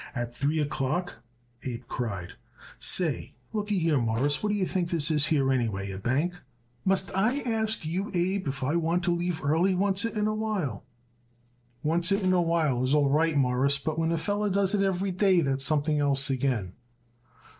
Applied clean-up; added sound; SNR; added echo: neural separator model SepFormer DNS4.